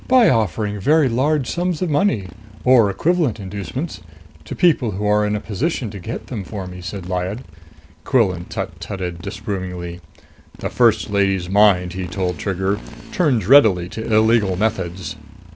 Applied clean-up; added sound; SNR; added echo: none; Motorcycle; 18 dB; none.